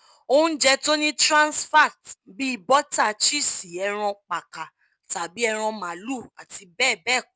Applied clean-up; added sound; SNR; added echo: none; none; none; none.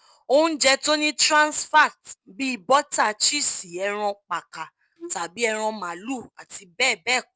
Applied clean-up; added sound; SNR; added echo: neural separator model SepFormer DNS4.